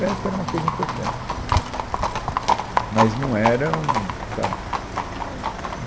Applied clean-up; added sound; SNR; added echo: none; Livestock, farm animals, working animals; -2 dB; none.